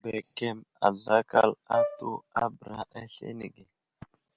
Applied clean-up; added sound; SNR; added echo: none; Brass instrument; 3 dB; none.